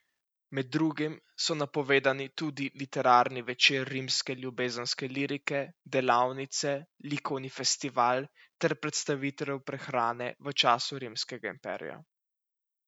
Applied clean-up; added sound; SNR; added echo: none; none; none; none.